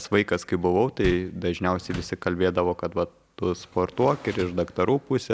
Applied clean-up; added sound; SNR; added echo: none; Door; 17 dB; none.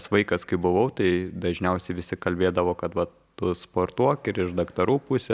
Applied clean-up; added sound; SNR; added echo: none; none; none; none.